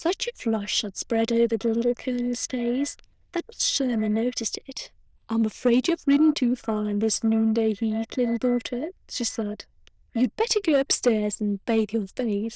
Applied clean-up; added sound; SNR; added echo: neural diffusion model UNIVERSE++.